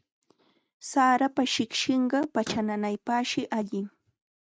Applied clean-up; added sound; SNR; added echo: neural mask model RNNoise.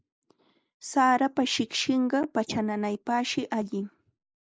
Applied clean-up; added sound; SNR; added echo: neural mask model Resemble Enhance denoiser.